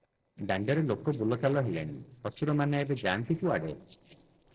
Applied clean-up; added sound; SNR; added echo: neural separator model SepFormer DNS4.